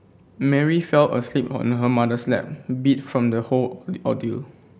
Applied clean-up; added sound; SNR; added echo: none; none; none; none.